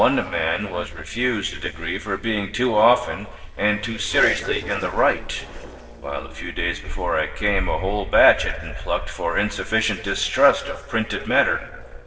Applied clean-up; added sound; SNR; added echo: neural separator model SepFormer DNS4.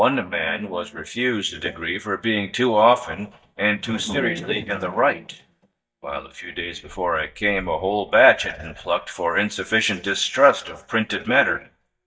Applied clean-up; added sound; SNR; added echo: neural mask model DeepFilterNet 3.